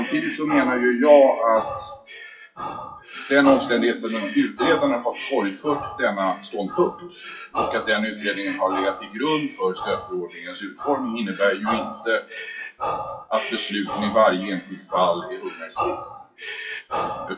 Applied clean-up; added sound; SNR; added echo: classical method WPE with log-MMSE.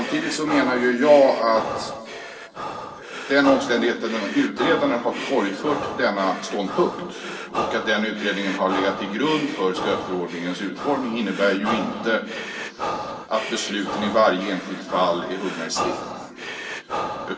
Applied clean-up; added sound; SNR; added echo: none; Breathing; 8 dB; reverberation time 2.4 s.